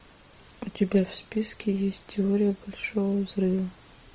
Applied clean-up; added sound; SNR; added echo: none; none; none; none.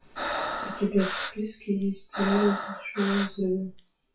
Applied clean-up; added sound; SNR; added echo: classical method WPE with log-MMSE.